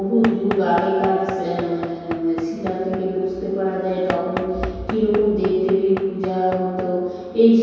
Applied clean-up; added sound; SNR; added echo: none; Knock / Wood; 13 dB; reverberation time 2.2 s.